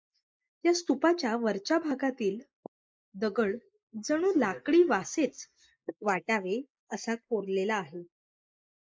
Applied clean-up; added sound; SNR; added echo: neural mask model Resemble Enhance denoiser.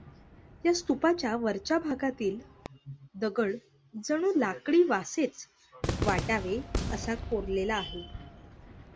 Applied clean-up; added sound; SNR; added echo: none; Cheering / Fireworks; 9 dB; none.